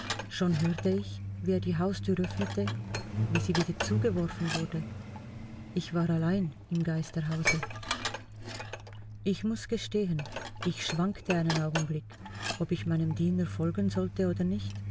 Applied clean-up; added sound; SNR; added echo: none; Truck + Dishes, pots, and pans; 5 dB; none.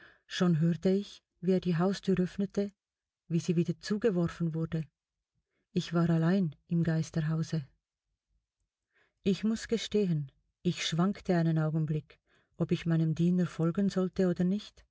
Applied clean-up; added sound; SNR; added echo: none; none; none; none.